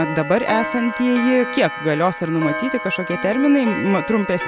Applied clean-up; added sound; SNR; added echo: none; Clock; 8 dB; none.